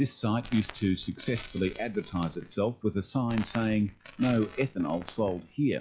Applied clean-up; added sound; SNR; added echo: classical method log-MMSE.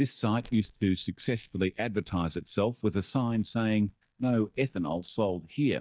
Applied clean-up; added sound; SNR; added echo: neural mask model DeepFilterNet 3.